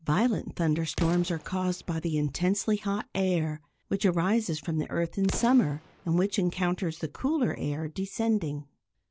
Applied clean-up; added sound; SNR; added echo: none; Explosion; 18 dB; none.